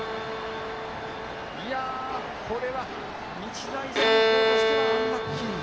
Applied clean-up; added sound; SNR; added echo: none; Bowed string instrument; -5 dB; none.